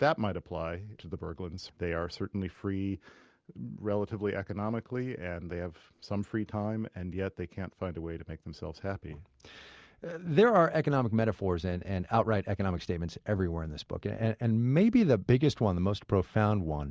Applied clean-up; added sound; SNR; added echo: none; none; none; none.